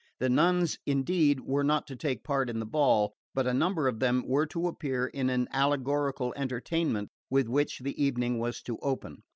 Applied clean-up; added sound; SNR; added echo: none; none; none; none.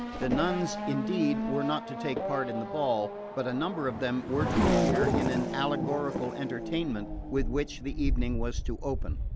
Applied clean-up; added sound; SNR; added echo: none; Race car, auto racing / Accelerating, revving, vroom; -1 dB; none.